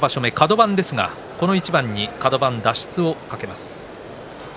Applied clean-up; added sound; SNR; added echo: none; none; none; none.